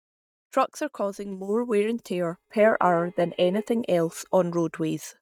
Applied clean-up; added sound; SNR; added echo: neural mask model DeepFilterNet 3.